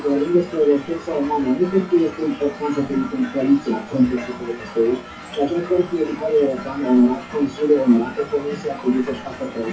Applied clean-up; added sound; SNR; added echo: classical method WPE with log-MMSE.